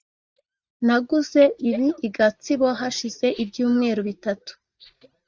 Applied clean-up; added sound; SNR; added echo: neural mask model DeepFilterNet 3.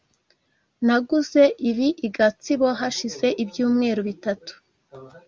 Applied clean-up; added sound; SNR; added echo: none; none; none; none.